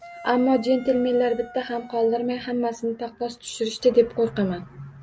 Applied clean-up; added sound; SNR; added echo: none; Wind instrument, woodwind instrument; 20 dB; none.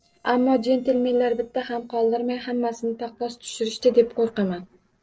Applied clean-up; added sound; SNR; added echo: neural separator model SepFormer DNS4.